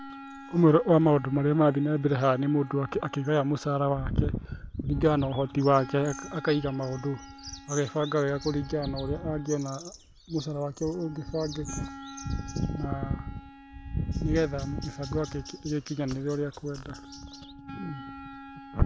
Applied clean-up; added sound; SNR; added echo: none; Wind instrument, woodwind instrument; 19 dB; none.